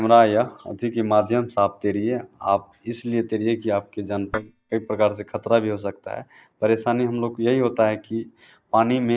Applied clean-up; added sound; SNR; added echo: neural mask model DeepFilterNet 3.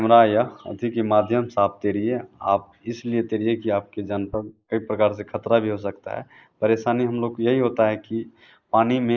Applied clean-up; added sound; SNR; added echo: neural mask model Resemble Enhance denoiser.